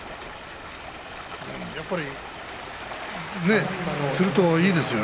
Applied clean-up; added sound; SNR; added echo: none; Stream; 12 dB; none.